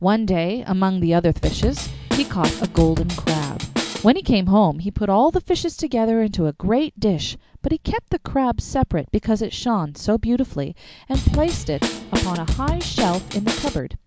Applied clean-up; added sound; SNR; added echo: none; Drum kit; 4 dB; none.